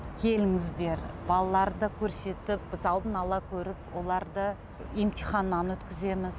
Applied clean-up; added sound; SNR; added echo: none; none; none; none.